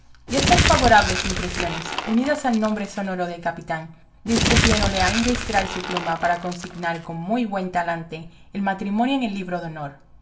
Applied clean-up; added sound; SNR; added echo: none; Crumpling, crinkling; 1 dB; reverberation time 0.4 s.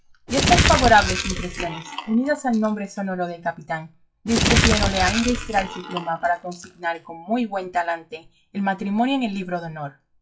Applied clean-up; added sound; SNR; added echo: classical method WPE with log-MMSE.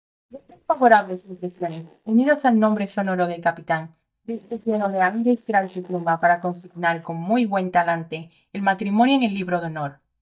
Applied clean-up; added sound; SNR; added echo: neural mask model DeepFilterNet 3.